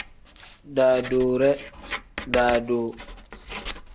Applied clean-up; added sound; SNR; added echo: none; Writing; 12 dB; none.